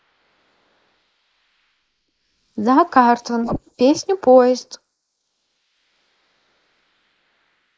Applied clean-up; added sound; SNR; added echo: neural mask model Resemble Enhance denoiser.